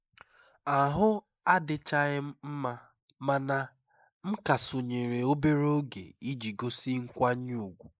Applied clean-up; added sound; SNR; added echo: neural mask model Resemble Enhance denoiser.